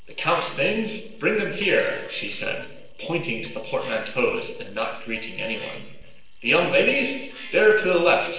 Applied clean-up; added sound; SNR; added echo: neural separator model SepFormer DNS4.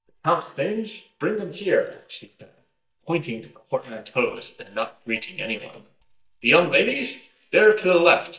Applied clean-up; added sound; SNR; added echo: neural mask model DeepFilterNet 3.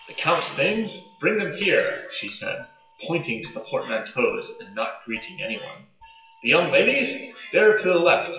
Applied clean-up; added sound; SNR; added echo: classical method WPE with log-MMSE.